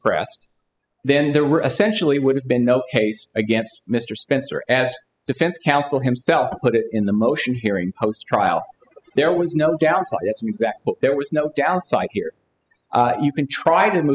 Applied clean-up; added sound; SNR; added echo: classical method spectral subtraction.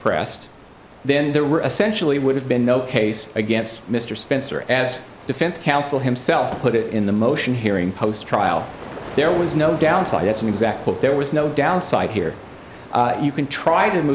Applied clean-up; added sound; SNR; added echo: none; Ocean; 18 dB; none.